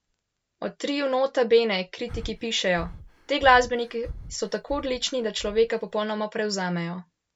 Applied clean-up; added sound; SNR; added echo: none; Breathing; 15 dB; none.